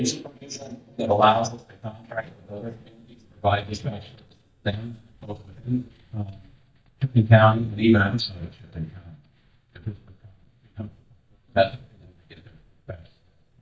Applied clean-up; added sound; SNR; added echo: neural mask model DeepFilterNet 3.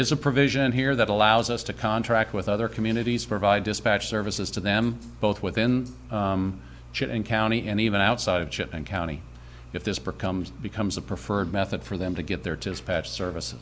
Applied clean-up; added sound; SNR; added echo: none; none; none; none.